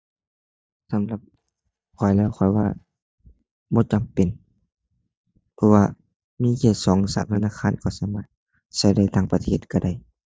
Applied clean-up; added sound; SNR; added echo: neural mask model DeepFilterNet 3.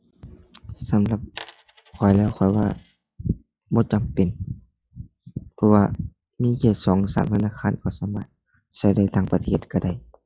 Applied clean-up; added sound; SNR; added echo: classical method log-MMSE.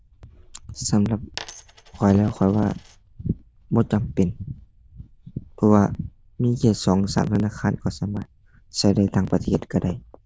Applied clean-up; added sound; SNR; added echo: neural diffusion model UNIVERSE++.